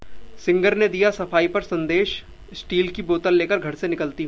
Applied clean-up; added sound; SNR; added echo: none; none; none; none.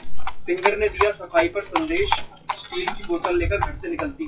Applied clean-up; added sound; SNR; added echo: classical method WPE with log-MMSE.